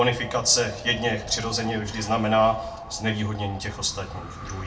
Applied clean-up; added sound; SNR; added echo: none; Wind; 15 dB; reverberation time 0.2 s.